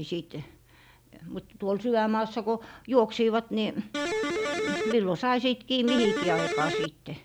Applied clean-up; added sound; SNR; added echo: none; Electric guitar; 0 dB; none.